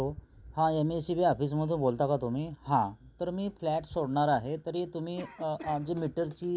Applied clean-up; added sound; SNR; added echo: none; Cough; 17 dB; none.